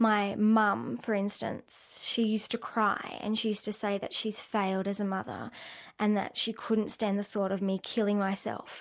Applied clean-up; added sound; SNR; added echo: none; none; none; none.